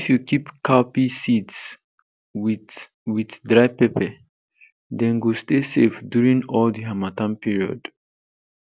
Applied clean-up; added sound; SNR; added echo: none; none; none; none.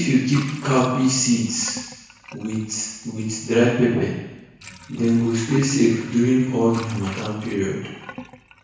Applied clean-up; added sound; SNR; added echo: none; Sink (filling or washing) / Water; 20 dB; reverberation time 1.0 s.